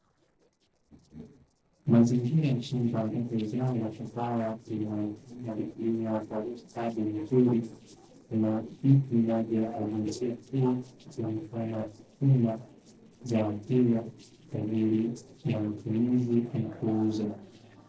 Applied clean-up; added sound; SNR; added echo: neural separator model SepFormer DNS4.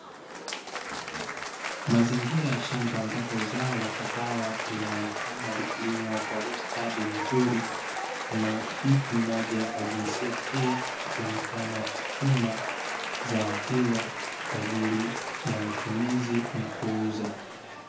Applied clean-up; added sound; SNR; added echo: none; Applause / Cheering; 3 dB; reverberation time 0.6 s.